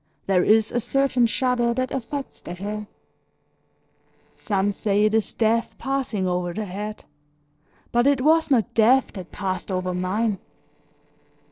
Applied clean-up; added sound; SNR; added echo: neural separator model SepFormer DNS4.